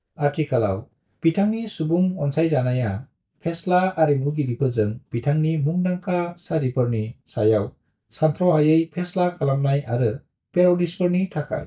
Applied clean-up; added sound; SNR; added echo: neural mask model DeepFilterNet 3.